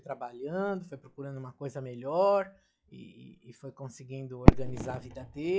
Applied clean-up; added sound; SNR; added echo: classical method log-MMSE.